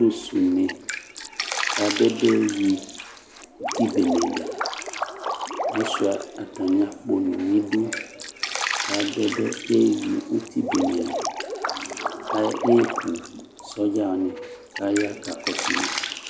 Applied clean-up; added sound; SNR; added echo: none; Drip; 6 dB; none.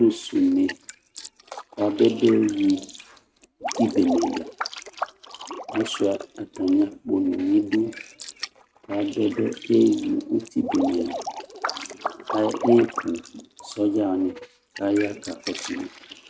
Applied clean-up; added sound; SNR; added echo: neural mask model RNNoise.